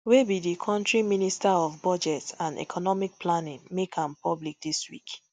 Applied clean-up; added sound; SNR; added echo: none; none; none; none.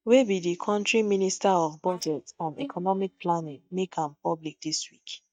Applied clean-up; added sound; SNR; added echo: neural mask model DeepFilterNet 3.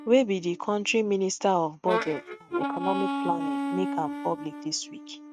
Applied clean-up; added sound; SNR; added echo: neural mask model RNNoise.